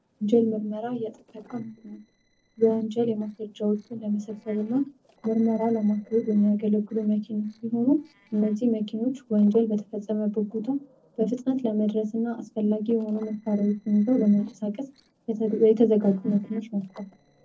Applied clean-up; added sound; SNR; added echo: neural separator model SepFormer DNS4.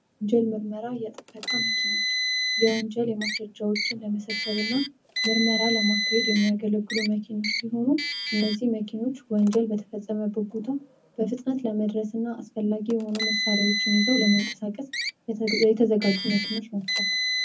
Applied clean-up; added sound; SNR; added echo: none; Car; 4 dB; reverberation time 0.3 s.